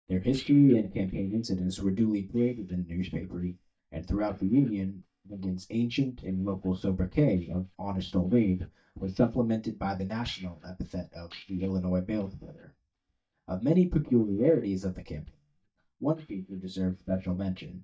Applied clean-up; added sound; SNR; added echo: neural mask model DeepFilterNet 3.